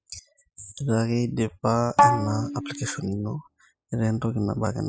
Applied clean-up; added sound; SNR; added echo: classical method spectral subtraction.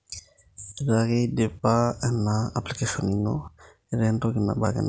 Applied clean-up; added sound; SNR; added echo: none; none; none; none.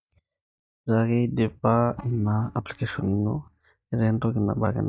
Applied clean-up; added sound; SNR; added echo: neural mask model DeepFilterNet 3.